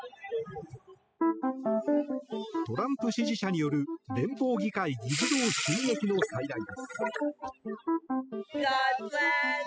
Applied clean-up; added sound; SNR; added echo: classical method spectral subtraction.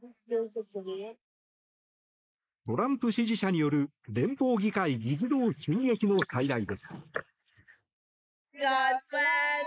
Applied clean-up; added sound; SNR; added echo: neural mask model Resemble Enhance denoiser.